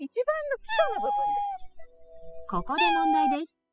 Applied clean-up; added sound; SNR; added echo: classical method spectral subtraction.